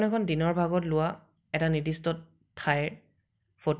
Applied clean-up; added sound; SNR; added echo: none; none; none; none.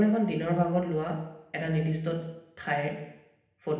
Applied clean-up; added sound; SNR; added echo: none; none; none; reverberation time 0.8 s.